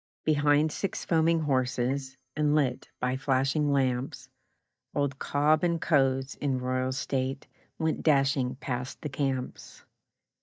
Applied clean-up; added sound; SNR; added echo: neural mask model DeepFilterNet 3.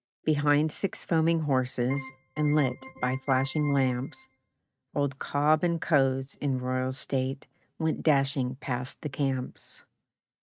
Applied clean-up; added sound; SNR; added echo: neural mask model RNNoise.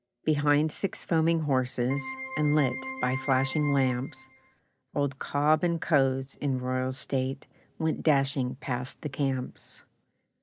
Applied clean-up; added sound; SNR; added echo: none; Keyboard (musical); 10 dB; none.